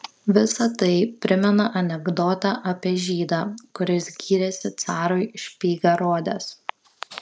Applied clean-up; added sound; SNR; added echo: none; none; none; none.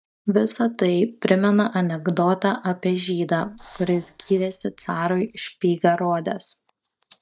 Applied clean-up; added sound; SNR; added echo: neural mask model DeepFilterNet 3.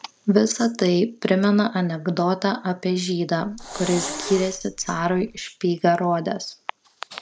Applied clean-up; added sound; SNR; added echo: none; Hiss; 11 dB; none.